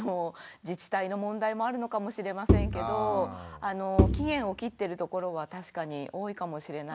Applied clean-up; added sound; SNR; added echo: none; Bowed string instrument; -4 dB; none.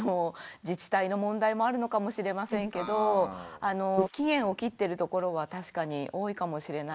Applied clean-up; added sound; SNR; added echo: neural mask model Resemble Enhance denoiser.